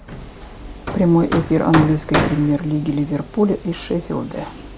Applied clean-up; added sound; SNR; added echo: none; Hammer; 7 dB; none.